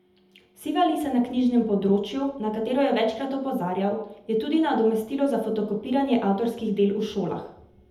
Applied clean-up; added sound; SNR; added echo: none; none; none; reverberation time 0.7 s.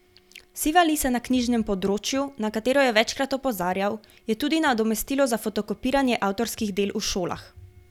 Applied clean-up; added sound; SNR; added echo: none; none; none; none.